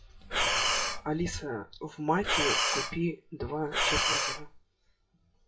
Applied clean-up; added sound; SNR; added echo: classical method WPE with log-MMSE.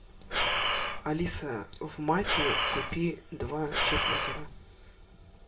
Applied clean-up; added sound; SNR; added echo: none; Breathing; -4 dB; reverberation time 0.2 s.